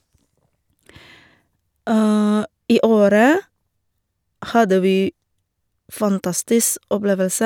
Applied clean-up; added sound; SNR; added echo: none; none; none; none.